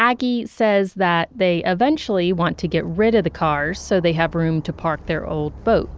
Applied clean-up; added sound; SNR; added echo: none; none; none; none.